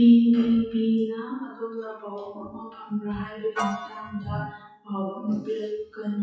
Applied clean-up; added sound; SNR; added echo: classical method WPE with log-MMSE.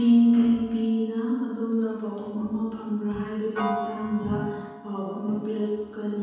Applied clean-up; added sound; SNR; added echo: none; Piano; 15 dB; reverberation time 1.2 s.